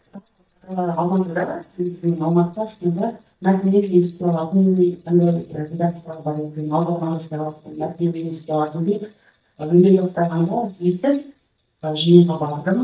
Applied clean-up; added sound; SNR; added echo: neural mask model DeepFilterNet 3.